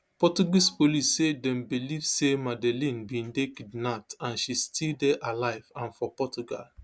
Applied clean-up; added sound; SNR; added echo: none; none; none; none.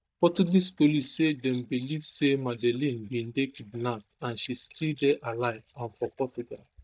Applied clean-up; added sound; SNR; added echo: neural mask model DeepFilterNet 3.